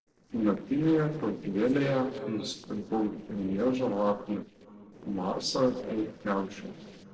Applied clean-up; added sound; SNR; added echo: neural separator model SepFormer DNS4.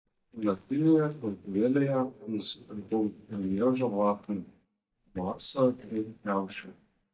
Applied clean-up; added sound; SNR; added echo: neural mask model DeepFilterNet 3.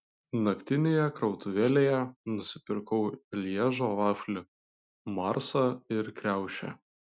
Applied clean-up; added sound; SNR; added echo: none; none; none; none.